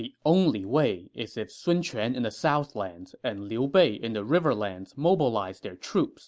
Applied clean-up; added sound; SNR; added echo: none; none; none; none.